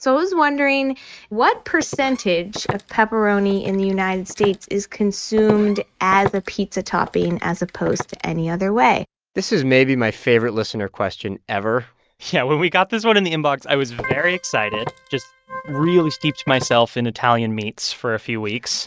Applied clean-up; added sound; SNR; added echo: neural mask model RNNoise.